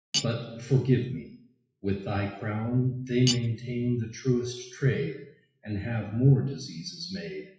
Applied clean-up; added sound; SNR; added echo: classical method WPE with log-MMSE.